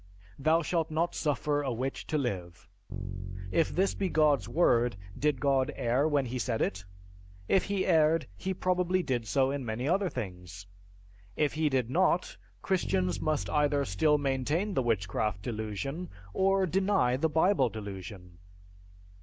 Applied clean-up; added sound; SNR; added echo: none; Bass guitar; 13 dB; none.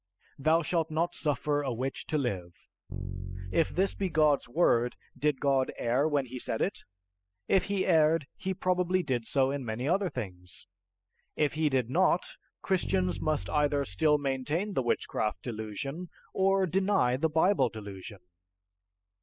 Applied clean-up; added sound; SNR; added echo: classical method spectral subtraction.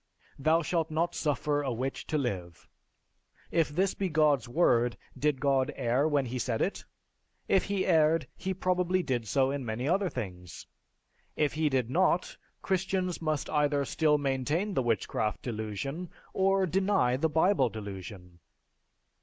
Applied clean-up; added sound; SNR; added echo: none; none; none; none.